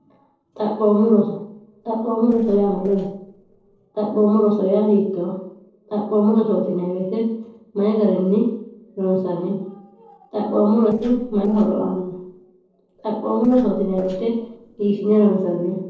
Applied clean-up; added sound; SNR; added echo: neural separator model SepFormer DNS4.